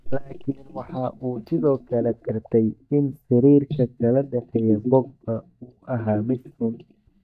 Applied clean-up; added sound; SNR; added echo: neural mask model DeepFilterNet 3.